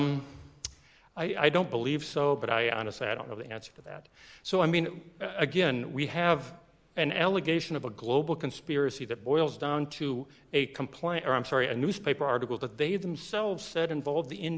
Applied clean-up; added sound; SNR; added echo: none; none; none; none.